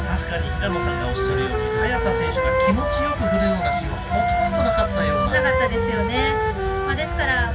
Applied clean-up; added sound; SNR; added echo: none; Wind instrument, woodwind instrument; 0 dB; reverberation time 0.2 s.